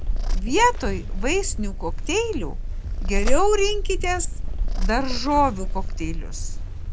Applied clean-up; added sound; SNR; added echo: none; Purr; -2 dB; none.